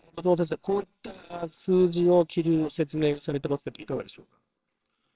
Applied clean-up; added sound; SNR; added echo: neural separator model SepFormer WHAMR!.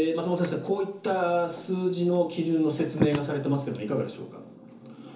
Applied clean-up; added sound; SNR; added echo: none; Slam; 12 dB; reverberation time 0.7 s.